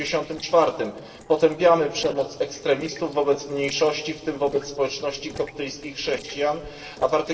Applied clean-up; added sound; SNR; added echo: neural separator model SepFormer DNS4.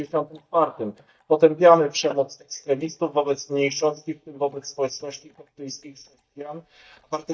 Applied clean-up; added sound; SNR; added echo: neural mask model DeepFilterNet 3.